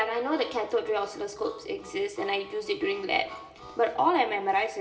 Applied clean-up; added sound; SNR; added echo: none; Harmonica; 20 dB; reverberation time 0.9 s.